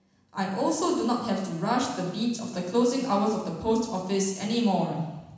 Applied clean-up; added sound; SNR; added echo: none; none; none; reverberation time 1.1 s.